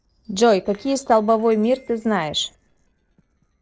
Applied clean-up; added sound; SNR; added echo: neural separator model SepFormer DNS4.